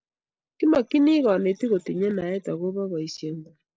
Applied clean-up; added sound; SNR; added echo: neural separator model SepFormer DNS4.